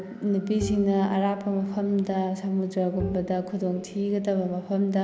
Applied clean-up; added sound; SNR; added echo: none; Bowed string instrument; 13 dB; none.